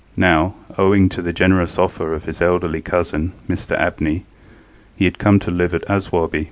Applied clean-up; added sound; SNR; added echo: none; none; none; none.